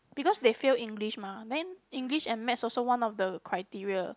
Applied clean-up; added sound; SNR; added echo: none; none; none; none.